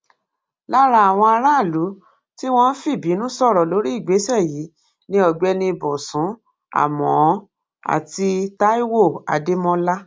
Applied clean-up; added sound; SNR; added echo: none; none; none; none.